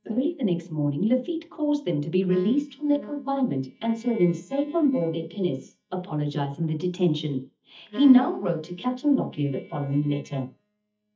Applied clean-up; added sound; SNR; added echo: neural mask model DeepFilterNet 3.